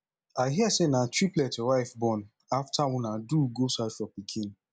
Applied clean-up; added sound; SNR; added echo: none; none; none; none.